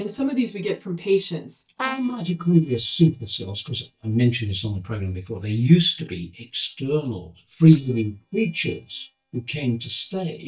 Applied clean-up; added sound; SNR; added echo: neural mask model DeepFilterNet 3.